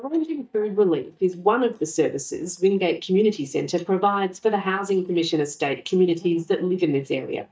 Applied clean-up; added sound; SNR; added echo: neural mask model DeepFilterNet 3.